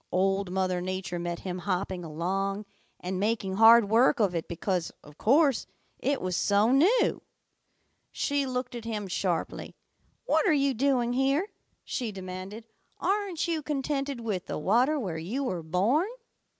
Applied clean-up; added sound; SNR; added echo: none; none; none; none.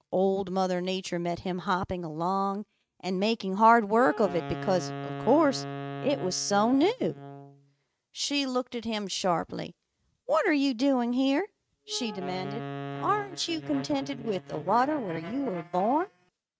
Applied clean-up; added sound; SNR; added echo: neural mask model RNNoise.